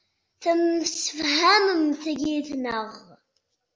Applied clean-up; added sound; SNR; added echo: none; none; none; none.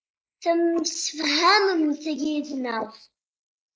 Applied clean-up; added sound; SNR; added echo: neural mask model Resemble Enhance denoiser.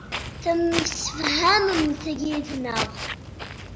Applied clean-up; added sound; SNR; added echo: none; Walk, footsteps; 7 dB; none.